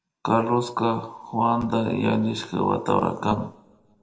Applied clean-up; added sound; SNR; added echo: none; none; none; reverberation time 0.6 s.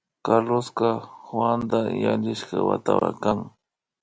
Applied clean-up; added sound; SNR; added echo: none; none; none; none.